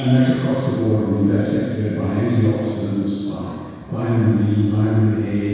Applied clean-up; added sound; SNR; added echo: none; none; none; reverberation time 2.0 s.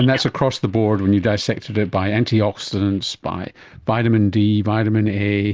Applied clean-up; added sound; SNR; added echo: none; none; none; none.